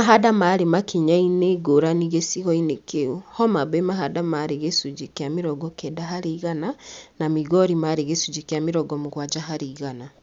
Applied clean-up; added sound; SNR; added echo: none; none; none; none.